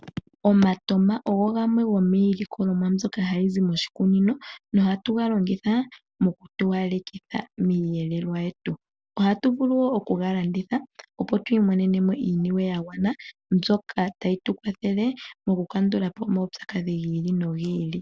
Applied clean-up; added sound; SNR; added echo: none; none; none; none.